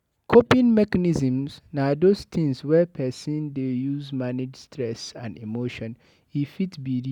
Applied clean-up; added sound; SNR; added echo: none; none; none; none.